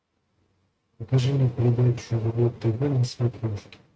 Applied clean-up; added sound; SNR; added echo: neural mask model RNNoise.